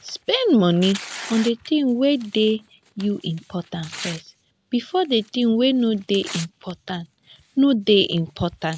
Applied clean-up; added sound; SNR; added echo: none; Tearing; 19 dB; none.